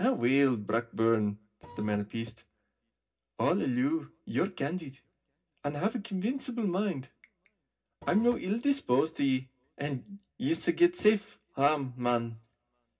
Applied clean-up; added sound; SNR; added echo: none; Printer; 16 dB; reverberation time 0.4 s.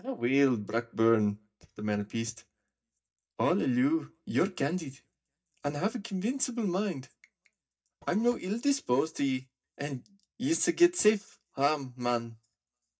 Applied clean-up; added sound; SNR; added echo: neural mask model DeepFilterNet 3.